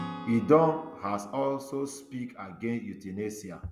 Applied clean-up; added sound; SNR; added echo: none; Acoustic guitar / Strum; 16 dB; none.